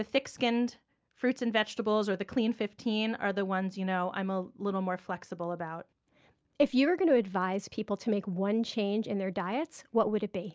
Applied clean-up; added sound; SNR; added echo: none; none; none; none.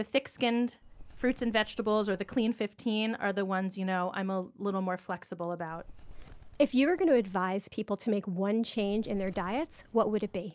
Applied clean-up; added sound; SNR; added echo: none; Bird; 17 dB; none.